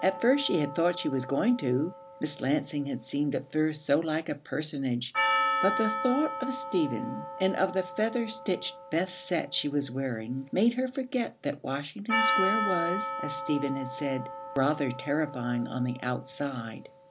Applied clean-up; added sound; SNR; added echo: none; Percussion; 6 dB; none.